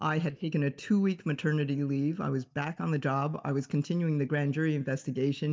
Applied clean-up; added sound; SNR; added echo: neural mask model DeepFilterNet 3.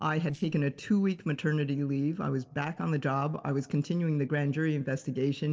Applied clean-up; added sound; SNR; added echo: neural separator model SepFormer DNS4.